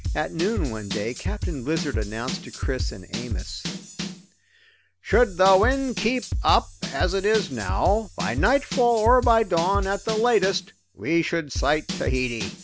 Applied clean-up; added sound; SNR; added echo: none; Drum / Drum kit; 6 dB; none.